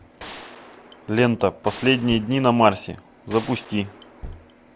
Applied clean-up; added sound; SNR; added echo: none; Gunshot, gunfire + Thump, thud; 19 dB; none.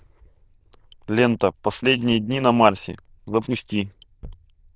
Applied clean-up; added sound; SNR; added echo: neural diffusion model UNIVERSE++.